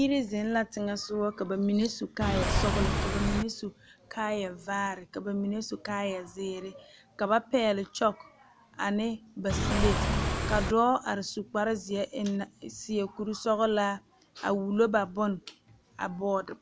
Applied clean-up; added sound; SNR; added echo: none; Engine / Car; -3 dB; none.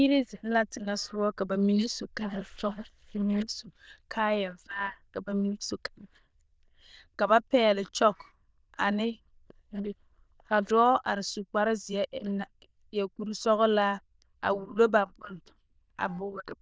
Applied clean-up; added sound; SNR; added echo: neural diffusion model UNIVERSE++.